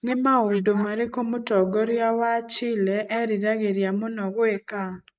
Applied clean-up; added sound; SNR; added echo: neural mask model Resemble Enhance denoiser.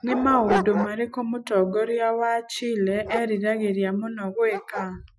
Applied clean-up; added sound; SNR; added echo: classical method Wiener filter.